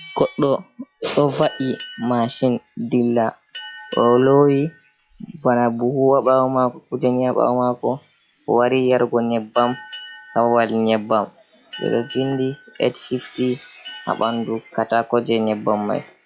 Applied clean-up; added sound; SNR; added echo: classical method log-MMSE.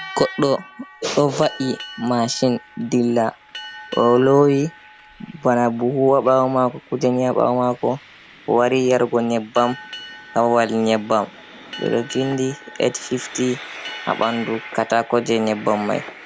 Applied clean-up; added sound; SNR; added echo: none; Train + Boat, Water vehicle; 18 dB; none.